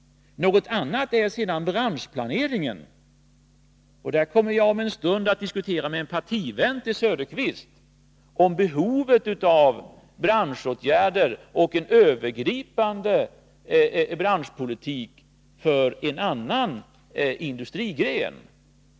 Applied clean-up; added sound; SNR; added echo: none; none; none; none.